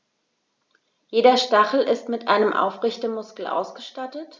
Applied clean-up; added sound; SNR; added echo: none; none; none; none.